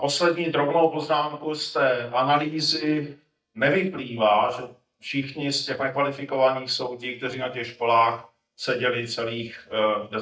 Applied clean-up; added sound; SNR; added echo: neural mask model DeepFilterNet 3.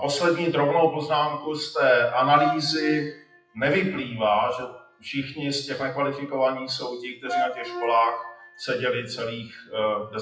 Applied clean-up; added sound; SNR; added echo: classical method WPE with log-MMSE.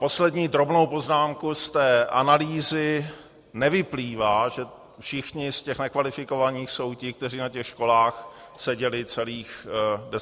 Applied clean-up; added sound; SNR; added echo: none; none; none; none.